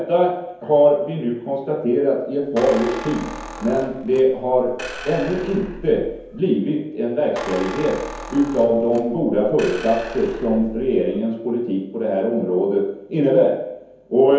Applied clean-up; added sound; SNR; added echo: none; Squeak; 14 dB; reverberation time 0.9 s.